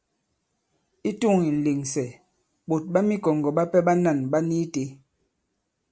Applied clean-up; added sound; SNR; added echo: none; none; none; none.